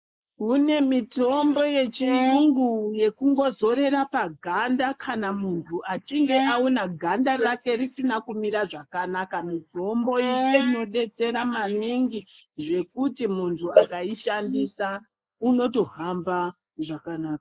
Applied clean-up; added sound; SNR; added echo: neural mask model Resemble Enhance denoiser.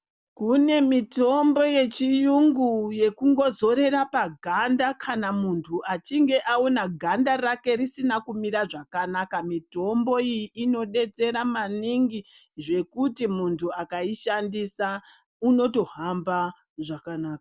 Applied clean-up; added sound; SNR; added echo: none; none; none; none.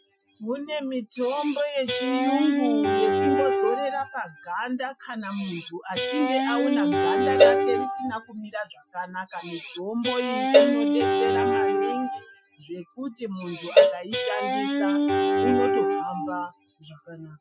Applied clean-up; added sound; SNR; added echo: classical method Wiener filter.